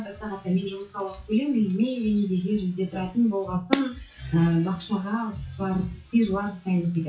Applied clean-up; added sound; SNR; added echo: classical method WPE with log-MMSE.